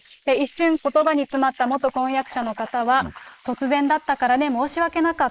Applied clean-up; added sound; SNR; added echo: neural mask model Resemble Enhance denoiser.